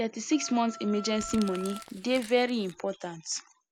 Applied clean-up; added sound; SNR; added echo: none; Crumpling, crinkling + Wind instrument, woodwind instrument; 15 dB; none.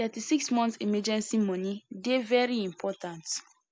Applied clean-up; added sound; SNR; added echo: none; none; none; none.